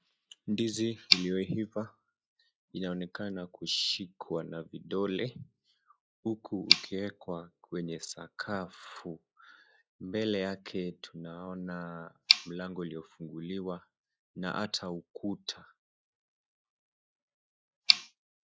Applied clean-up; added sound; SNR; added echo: classical method log-MMSE.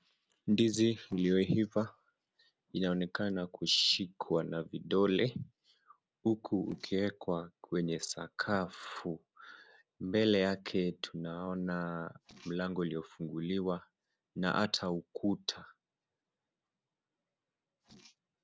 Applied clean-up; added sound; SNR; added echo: neural separator model SepFormer DNS4.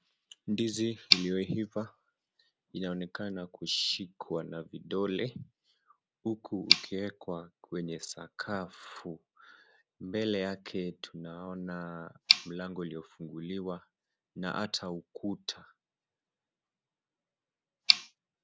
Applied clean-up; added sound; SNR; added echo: none; Tick; 0 dB; none.